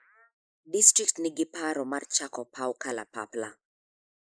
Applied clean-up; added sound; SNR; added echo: neural mask model Resemble Enhance denoiser.